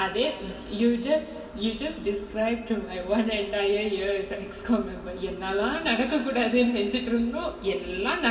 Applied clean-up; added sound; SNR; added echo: none; none; none; reverberation time 2.7 s.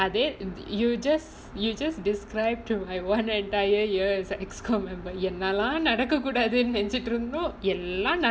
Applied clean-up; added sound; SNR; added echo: none; none; none; none.